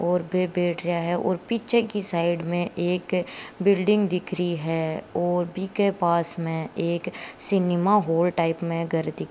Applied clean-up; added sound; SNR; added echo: none; none; none; none.